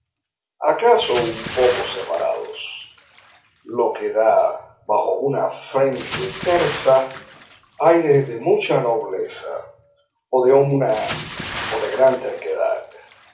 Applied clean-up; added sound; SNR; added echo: none; Bathtub (filling or washing) / Splash, splatter; 14 dB; reverberation time 0.4 s.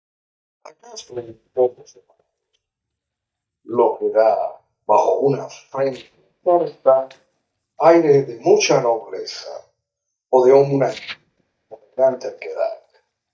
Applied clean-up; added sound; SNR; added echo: neural mask model DeepFilterNet 3.